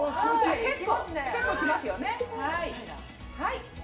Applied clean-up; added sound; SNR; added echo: none; Cowbell; 13 dB; reverberation time 0.7 s.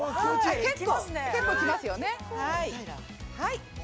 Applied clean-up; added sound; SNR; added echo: none; none; none; none.